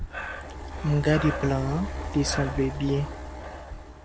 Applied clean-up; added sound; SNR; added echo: none; Breathing; 6 dB; none.